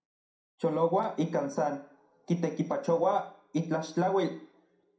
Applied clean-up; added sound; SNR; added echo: none; none; none; reverberation time 0.4 s.